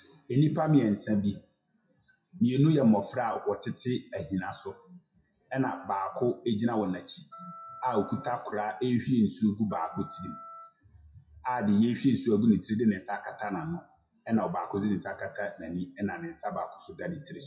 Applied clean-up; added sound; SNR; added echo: classical method WPE with log-MMSE.